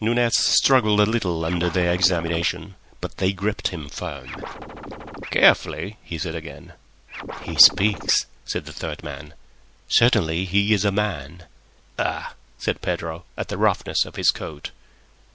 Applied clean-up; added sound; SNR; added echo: none; Scratching (performance technique); 11 dB; none.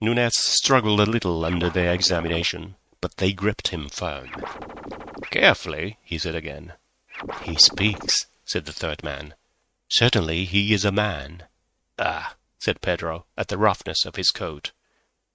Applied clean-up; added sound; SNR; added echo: neural mask model RNNoise.